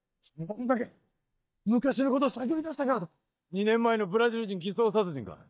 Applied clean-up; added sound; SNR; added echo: neural mask model DeepFilterNet 3.